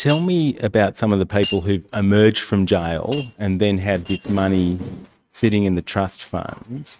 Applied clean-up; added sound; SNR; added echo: neural mask model RNNoise.